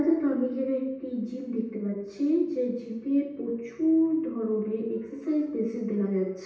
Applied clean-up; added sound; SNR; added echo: none; none; none; reverberation time 0.9 s.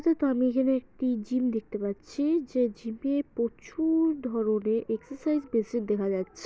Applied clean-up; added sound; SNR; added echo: none; none; none; none.